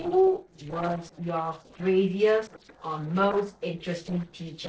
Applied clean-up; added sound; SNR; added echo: neural separator model SepFormer DNS4.